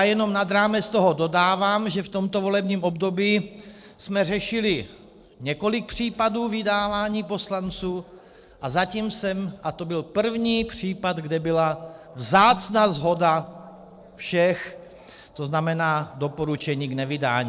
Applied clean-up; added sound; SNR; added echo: neural separator model SepFormer DNS4.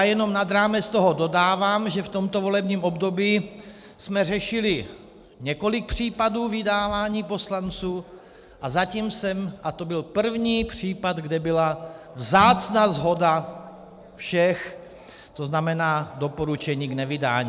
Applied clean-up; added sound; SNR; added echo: none; Bowed string instrument; 12 dB; none.